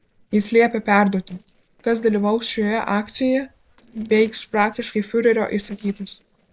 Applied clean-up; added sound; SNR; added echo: neural separator model SepFormer DNS4.